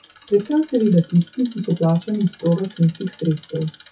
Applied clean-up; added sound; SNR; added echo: classical method WPE with log-MMSE.